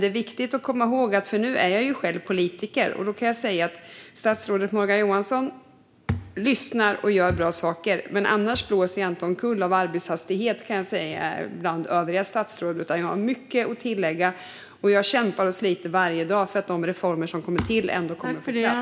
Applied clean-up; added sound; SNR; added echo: none; none; none; none.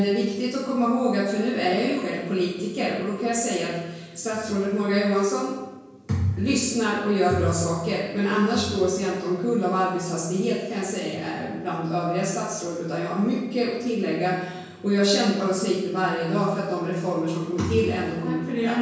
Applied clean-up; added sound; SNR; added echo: none; none; none; reverberation time 1.0 s.